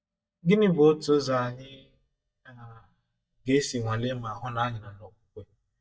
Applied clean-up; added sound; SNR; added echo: neural mask model DeepFilterNet 3.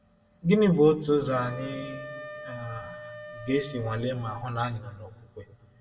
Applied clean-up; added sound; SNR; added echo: none; Wind instrument, woodwind instrument; 16 dB; reverberation time 1.3 s.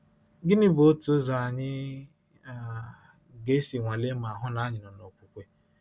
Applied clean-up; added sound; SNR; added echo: none; none; none; none.